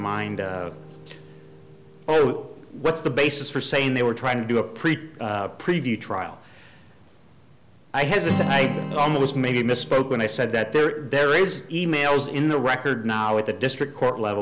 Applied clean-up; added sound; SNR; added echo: none; Acoustic guitar; 13 dB; none.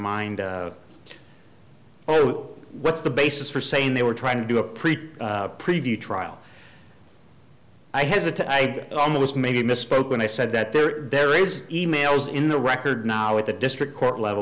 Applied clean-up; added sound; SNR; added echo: none; none; none; none.